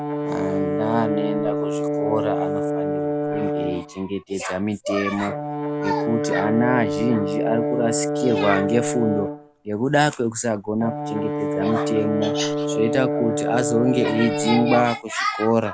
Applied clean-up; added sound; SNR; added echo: none; Brass instrument; 1 dB; none.